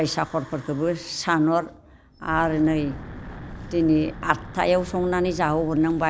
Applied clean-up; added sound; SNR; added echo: none; Wind / Breathing; 15 dB; none.